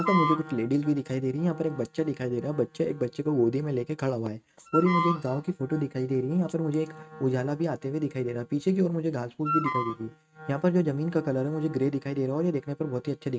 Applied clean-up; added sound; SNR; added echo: neural mask model RNNoise.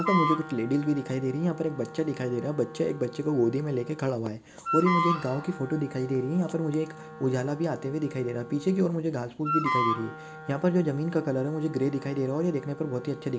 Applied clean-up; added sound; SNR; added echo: none; Wind instrument, woodwind instrument; 7 dB; none.